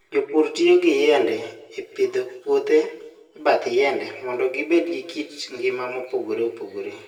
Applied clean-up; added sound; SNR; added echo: none; none; none; reverberation time 0.7 s.